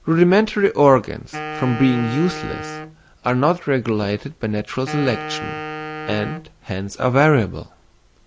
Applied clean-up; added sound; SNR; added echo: none; Wind instrument, woodwind instrument; 12 dB; none.